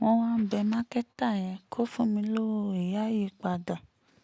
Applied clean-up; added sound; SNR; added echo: none; none; none; none.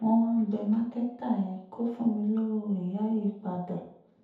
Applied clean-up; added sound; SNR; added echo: none; none; none; reverberation time 0.8 s.